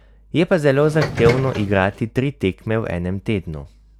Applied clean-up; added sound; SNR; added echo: none; Subway, metro, underground; 6 dB; none.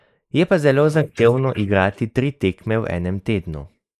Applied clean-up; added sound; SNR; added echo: neural mask model Resemble Enhance denoiser.